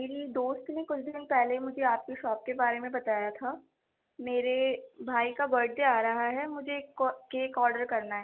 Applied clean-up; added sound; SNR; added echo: none; none; none; none.